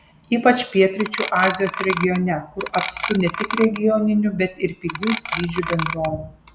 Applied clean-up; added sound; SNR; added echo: none; Clock; 6 dB; none.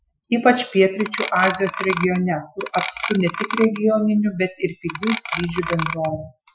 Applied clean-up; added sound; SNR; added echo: classical method Wiener filter.